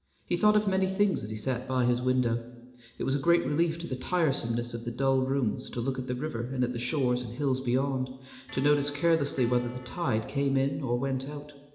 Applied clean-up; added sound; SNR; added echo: none; Bell; 20 dB; reverberation time 0.8 s.